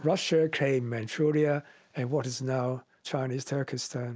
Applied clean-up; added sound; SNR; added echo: none; none; none; none.